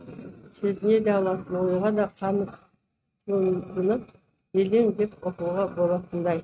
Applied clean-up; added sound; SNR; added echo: neural mask model RNNoise.